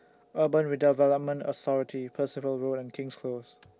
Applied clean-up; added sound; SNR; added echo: none; none; none; none.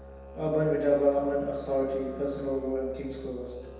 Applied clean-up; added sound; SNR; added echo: none; Musical instrument; 16 dB; reverberation time 1.2 s.